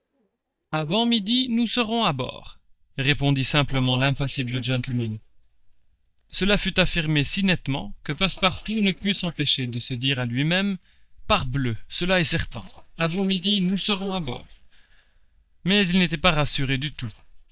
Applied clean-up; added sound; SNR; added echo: neural mask model DeepFilterNet 3.